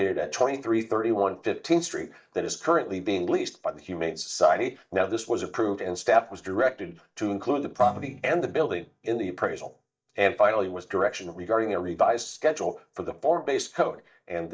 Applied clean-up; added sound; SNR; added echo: neural mask model DeepFilterNet 3.